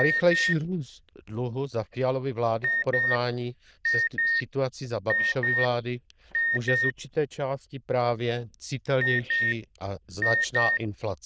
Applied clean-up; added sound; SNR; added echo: neural diffusion model UNIVERSE++.